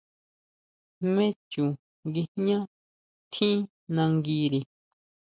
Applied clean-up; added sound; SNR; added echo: none; none; none; none.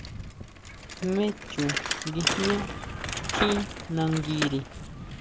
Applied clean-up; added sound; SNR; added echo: none; Bicycle; 2 dB; none.